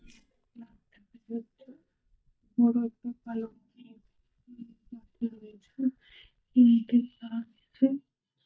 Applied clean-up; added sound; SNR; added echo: neural mask model DeepFilterNet 3.